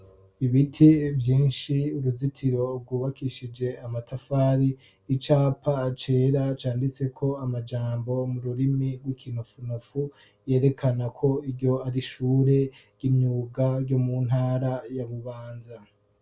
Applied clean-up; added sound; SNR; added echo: none; none; none; none.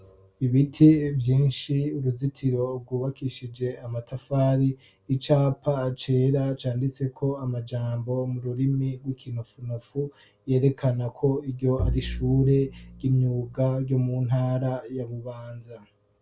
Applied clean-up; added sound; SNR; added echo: none; Bowed string instrument; 9 dB; none.